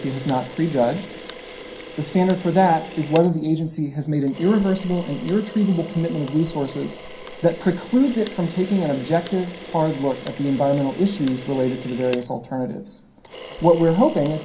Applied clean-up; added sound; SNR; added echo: none; Camera; 16 dB; reverberation time 0.3 s.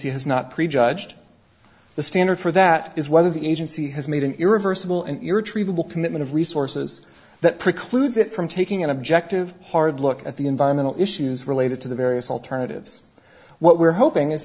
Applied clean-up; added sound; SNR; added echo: none; none; none; none.